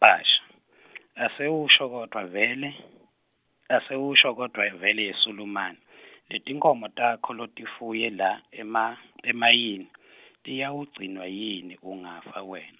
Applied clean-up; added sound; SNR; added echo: none; none; none; none.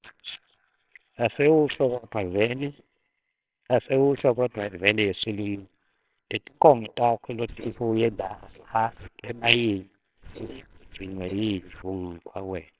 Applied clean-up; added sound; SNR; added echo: neural separator model SepFormer WHAMR!.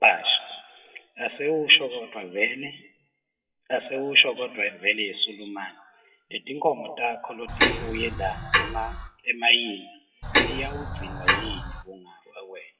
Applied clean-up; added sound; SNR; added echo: classical method WPE with log-MMSE.